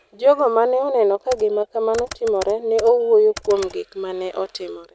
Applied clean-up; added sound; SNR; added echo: none; Computer keyboard; 20 dB; none.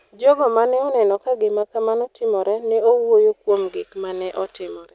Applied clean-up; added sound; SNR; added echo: none; none; none; none.